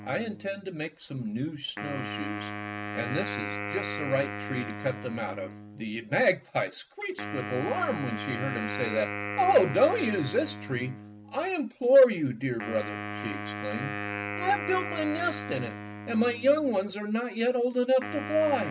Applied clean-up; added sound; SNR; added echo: none; Wind instrument, woodwind instrument; 9 dB; none.